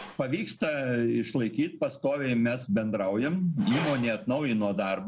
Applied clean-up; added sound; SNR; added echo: none; Glass; 17 dB; none.